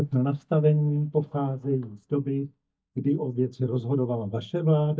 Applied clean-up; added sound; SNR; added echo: neural mask model DeepFilterNet 3.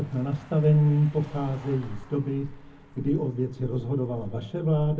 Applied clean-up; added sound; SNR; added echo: none; Car passing by; 16 dB; reverberation time 0.3 s.